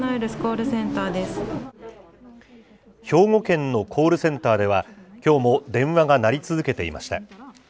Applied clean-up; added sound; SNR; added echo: none; none; none; none.